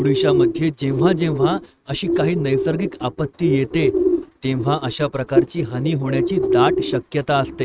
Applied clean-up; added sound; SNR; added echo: neural mask model RNNoise.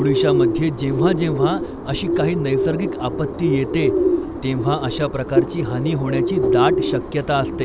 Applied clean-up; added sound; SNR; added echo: none; Bird; -1 dB; none.